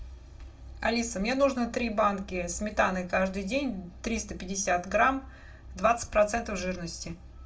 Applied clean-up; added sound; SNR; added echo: none; none; none; reverberation time 0.2 s.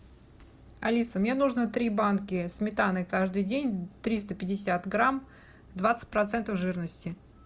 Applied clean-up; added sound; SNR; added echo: none; none; none; none.